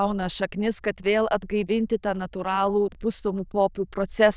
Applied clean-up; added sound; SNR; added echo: neural diffusion model UNIVERSE++.